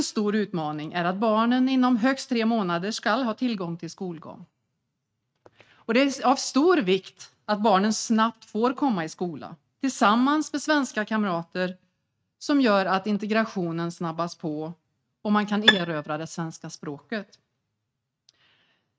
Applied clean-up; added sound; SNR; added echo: neural mask model RNNoise.